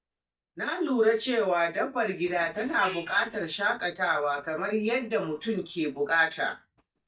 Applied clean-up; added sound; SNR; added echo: neural mask model DeepFilterNet 3.